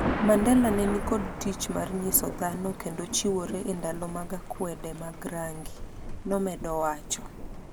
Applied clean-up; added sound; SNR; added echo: none; Thunder; 6 dB; none.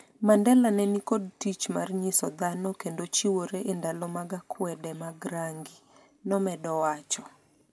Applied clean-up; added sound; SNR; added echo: none; none; none; none.